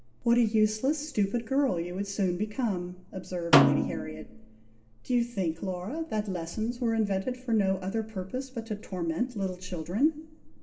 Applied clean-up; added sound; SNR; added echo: none; Snare drum; -1 dB; reverberation time 0.8 s.